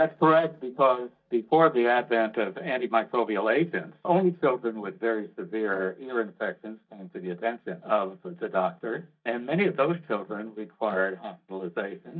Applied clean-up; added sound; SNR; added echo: neural mask model DeepFilterNet 3.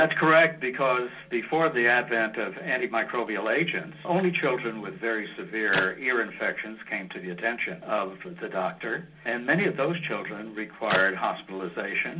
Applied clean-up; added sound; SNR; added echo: none; Clapping; 9 dB; reverberation time 0.2 s.